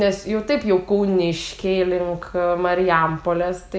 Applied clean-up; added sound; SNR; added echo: none; none; none; none.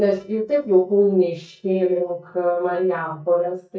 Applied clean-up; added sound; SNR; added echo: neural mask model DeepFilterNet 3.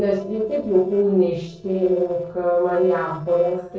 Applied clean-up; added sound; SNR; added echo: neural separator model SepFormer DNS4.